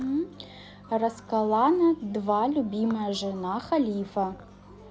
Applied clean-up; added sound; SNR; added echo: none; none; none; none.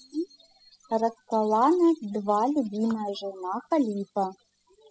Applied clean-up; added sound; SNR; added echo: classical method spectral subtraction.